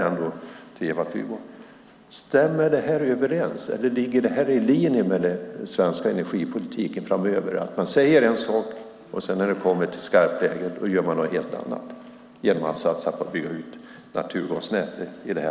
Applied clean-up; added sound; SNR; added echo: none; none; none; none.